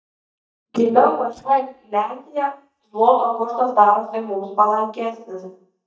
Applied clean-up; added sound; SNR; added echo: neural mask model DeepFilterNet 3.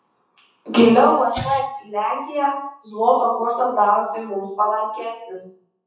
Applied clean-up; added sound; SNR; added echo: classical method WPE with log-MMSE.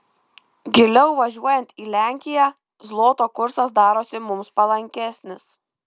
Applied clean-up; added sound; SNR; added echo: none; none; none; none.